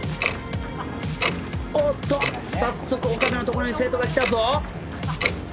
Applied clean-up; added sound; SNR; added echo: none; Tick-tock; 6 dB; none.